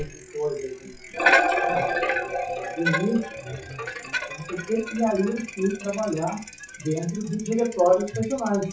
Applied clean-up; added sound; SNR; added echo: classical method WPE with log-MMSE.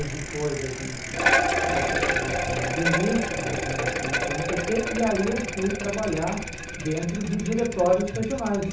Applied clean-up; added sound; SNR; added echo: none; Bicycle; 0 dB; reverberation time 0.6 s.